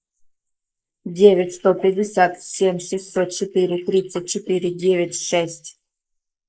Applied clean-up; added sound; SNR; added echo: neural mask model Resemble Enhance denoiser.